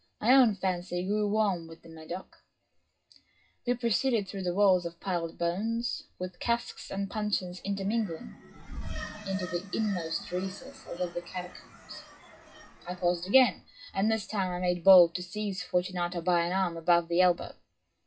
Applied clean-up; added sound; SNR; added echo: classical method WPE with log-MMSE.